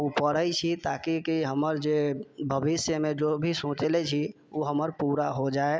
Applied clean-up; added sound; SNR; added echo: none; none; none; none.